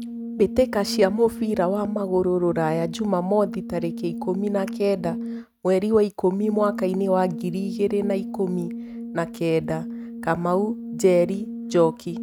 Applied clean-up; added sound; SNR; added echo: neural mask model RNNoise.